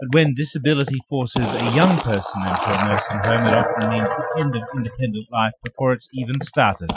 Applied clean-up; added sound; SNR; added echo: classical method Wiener filter.